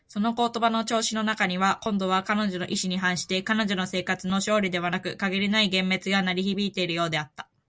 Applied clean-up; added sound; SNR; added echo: none; none; none; none.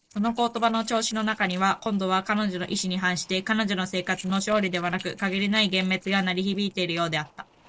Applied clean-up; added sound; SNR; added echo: neural separator model SepFormer DNS4.